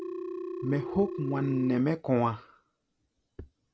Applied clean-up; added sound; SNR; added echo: none; Telephone; 8 dB; none.